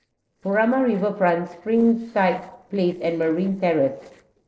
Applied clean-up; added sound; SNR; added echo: neural separator model SepFormer DNS4.